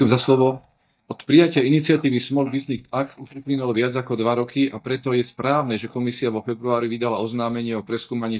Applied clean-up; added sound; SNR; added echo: neural mask model DeepFilterNet 3.